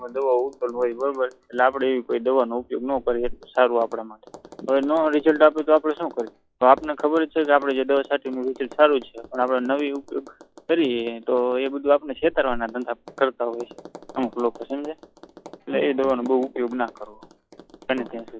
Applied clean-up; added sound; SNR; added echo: classical method log-MMSE.